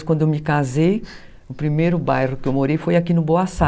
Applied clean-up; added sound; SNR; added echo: none; Breathing; 16 dB; none.